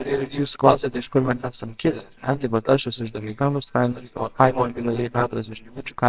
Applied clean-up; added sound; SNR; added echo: neural separator model SepFormer WHAMR!.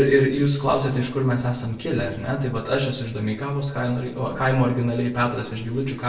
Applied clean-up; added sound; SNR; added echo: neural separator model SepFormer DNS4.